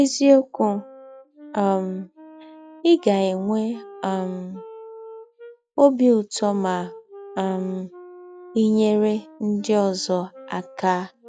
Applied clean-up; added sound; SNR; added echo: classical method log-MMSE.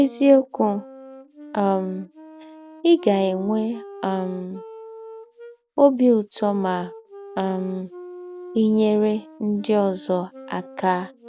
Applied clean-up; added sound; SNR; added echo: none; Wind instrument, woodwind instrument; 18 dB; none.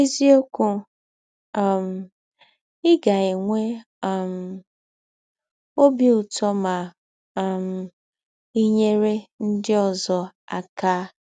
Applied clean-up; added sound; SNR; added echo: none; none; none; none.